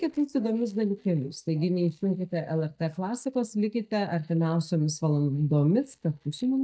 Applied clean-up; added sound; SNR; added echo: neural mask model DeepFilterNet 3.